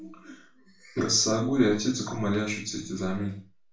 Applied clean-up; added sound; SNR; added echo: none; none; none; reverberation time 0.3 s.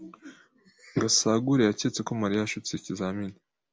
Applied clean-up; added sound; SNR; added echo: none; none; none; none.